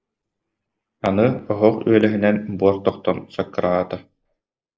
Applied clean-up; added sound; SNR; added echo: neural mask model Resemble Enhance denoiser.